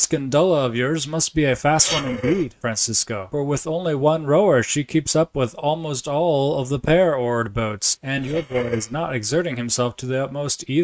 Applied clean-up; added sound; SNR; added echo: neural mask model RNNoise.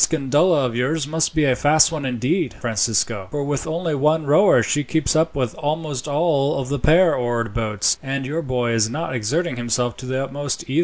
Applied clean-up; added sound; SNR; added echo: none; none; none; none.